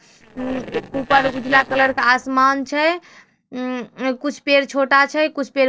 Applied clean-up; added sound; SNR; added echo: neural separator model SepFormer DNS4.